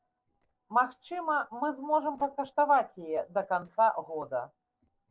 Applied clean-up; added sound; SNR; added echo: neural separator model SepFormer DNS4.